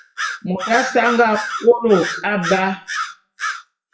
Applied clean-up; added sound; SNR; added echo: classical method WPE with log-MMSE.